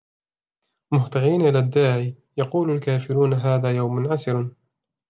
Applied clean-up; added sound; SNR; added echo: none; none; none; none.